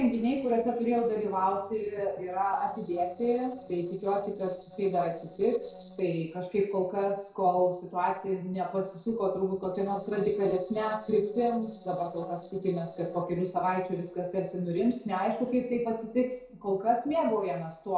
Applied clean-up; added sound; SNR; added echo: neural separator model SepFormer DNS4.